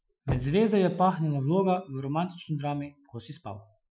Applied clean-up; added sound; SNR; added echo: classical method Wiener filter.